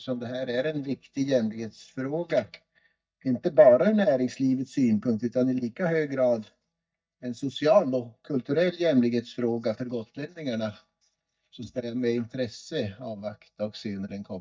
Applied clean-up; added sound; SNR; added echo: neural mask model DeepFilterNet 3.